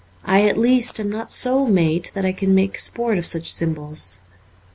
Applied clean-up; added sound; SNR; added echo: none; none; none; none.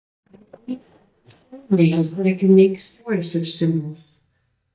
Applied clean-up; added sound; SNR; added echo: neural mask model DeepFilterNet 3.